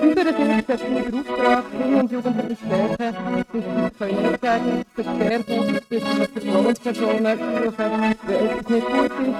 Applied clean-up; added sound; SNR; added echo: neural mask model RNNoise.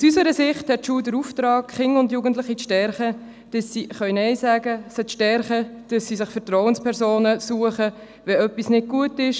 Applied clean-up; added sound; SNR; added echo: none; none; none; none.